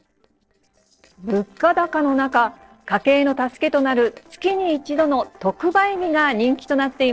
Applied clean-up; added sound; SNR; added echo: neural separator model SepFormer DNS4.